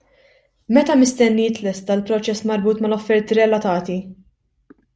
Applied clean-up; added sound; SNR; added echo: none; none; none; none.